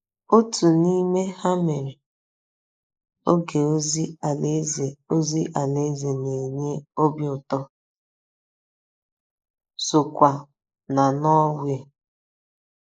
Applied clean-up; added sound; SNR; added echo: neural mask model Resemble Enhance denoiser.